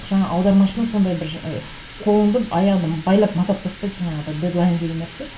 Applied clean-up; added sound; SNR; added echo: none; Water tap, faucet; 15 dB; reverberation time 0.2 s.